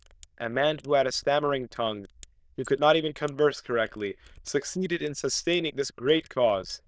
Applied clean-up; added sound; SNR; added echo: neural diffusion model UNIVERSE++.